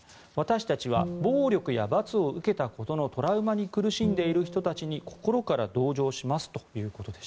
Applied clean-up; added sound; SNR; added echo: none; Bowed string instrument; 12 dB; none.